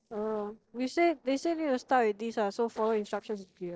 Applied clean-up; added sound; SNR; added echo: neural separator model SepFormer DNS4.